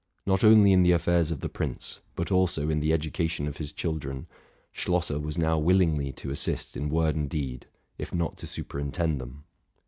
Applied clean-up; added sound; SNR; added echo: none; none; none; none.